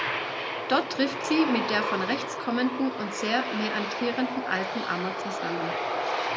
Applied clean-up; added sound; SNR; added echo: none; Aircraft; 2 dB; none.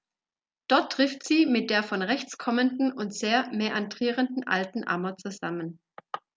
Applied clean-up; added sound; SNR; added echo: none; none; none; none.